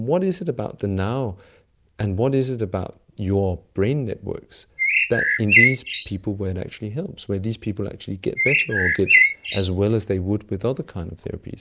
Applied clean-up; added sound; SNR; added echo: neural mask model Resemble Enhance denoiser.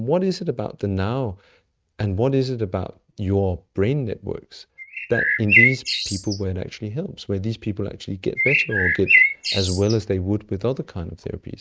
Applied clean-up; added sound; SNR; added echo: neural mask model RNNoise.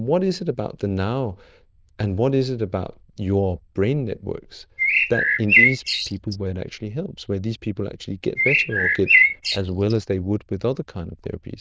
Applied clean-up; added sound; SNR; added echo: neural diffusion model UNIVERSE++.